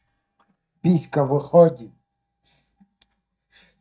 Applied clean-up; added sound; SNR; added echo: neural mask model DeepFilterNet 3.